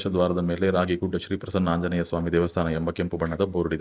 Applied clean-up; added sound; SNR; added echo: none; none; none; none.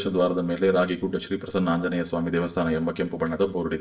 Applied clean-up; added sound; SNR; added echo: none; none; none; reverberation time 0.4 s.